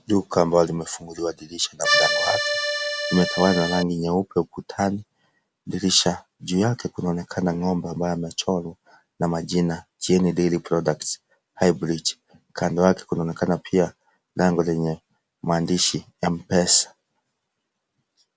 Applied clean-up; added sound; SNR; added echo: none; Accordion; -1 dB; none.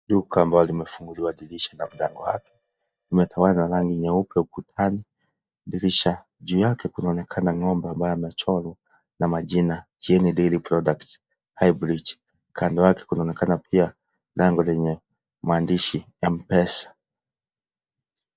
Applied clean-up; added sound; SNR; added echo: neural mask model DeepFilterNet 3.